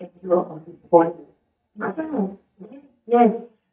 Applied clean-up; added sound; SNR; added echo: neural mask model DeepFilterNet 3.